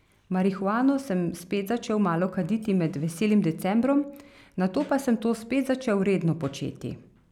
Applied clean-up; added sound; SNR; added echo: none; none; none; none.